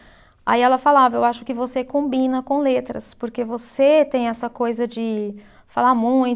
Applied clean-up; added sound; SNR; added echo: none; none; none; none.